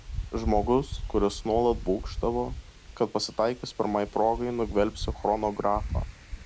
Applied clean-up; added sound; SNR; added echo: none; Wind; 8 dB; none.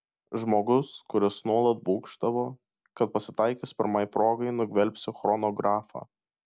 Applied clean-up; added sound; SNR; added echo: none; none; none; none.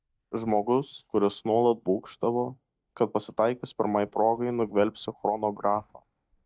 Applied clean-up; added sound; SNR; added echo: neural mask model DeepFilterNet 3.